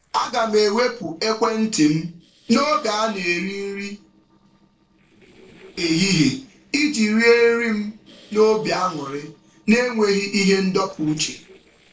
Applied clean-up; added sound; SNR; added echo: neural separator model SepFormer DNS4.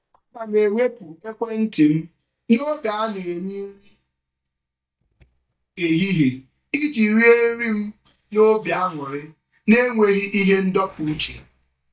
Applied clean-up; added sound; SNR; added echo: neural mask model DeepFilterNet 3.